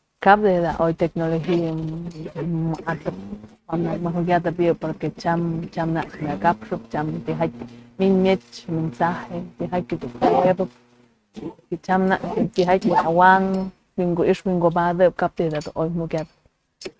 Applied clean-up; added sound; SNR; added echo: neural mask model RNNoise.